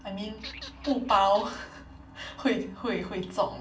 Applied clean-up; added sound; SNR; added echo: none; Bird vocalization, bird call, bird song / Fowl; 15 dB; reverberation time 0.3 s.